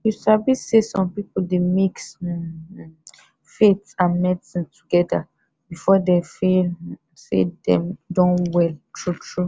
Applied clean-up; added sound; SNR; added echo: none; none; none; none.